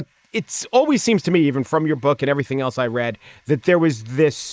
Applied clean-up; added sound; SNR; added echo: neural mask model Resemble Enhance denoiser.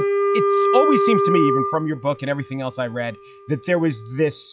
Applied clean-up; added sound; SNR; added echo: classical method log-MMSE.